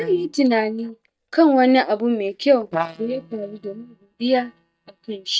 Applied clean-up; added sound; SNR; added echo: neural mask model DeepFilterNet 3.